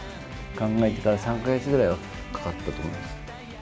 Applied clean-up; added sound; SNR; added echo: none; none; none; none.